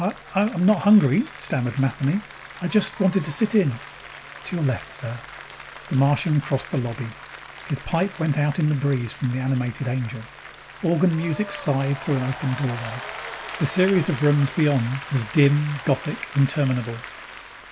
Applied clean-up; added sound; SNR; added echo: none; Applause; 15 dB; none.